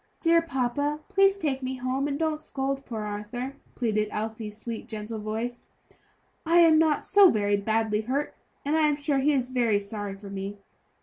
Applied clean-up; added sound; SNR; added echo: none; none; none; none.